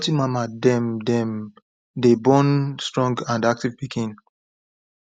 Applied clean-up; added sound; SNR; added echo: none; none; none; none.